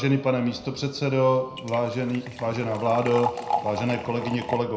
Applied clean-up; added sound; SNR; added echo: none; Liquid; 8 dB; reverberation time 0.4 s.